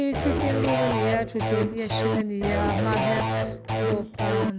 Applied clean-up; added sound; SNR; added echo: none; Electric guitar / Bass guitar; -3 dB; none.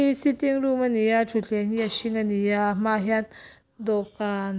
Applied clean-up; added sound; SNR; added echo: none; none; none; none.